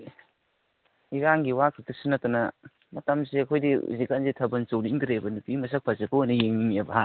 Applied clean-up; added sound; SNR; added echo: none; none; none; none.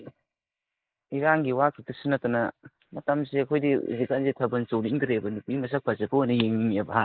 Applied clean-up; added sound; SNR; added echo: neural mask model Resemble Enhance denoiser.